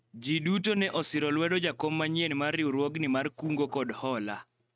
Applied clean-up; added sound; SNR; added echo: neural mask model RNNoise.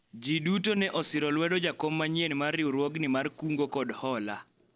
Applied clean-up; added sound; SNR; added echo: neural separator model SepFormer DNS4.